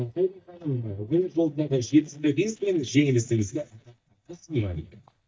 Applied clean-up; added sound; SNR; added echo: neural mask model DeepFilterNet 3.